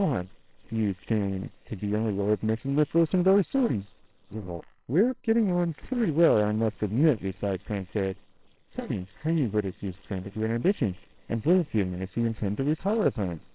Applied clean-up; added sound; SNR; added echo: neural separator model SepFormer WHAMR!.